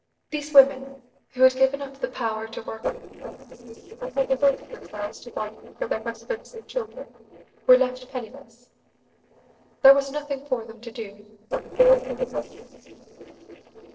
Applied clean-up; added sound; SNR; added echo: neural separator model SepFormer DNS4.